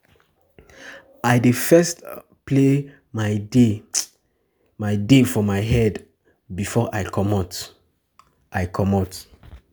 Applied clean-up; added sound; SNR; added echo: none; none; none; none.